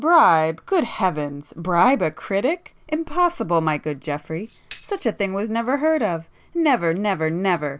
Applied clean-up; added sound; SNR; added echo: none; Tambourine; 9 dB; none.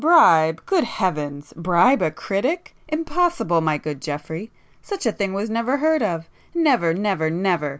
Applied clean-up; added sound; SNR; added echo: none; none; none; none.